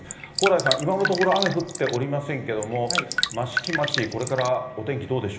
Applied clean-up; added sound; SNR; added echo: none; Drip; 4 dB; reverberation time 1.1 s.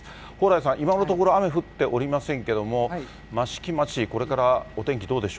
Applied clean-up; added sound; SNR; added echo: none; none; none; none.